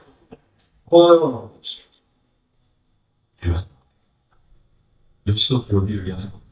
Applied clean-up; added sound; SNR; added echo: neural mask model DeepFilterNet 3.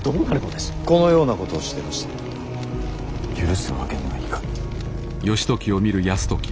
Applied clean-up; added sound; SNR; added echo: none; none; none; none.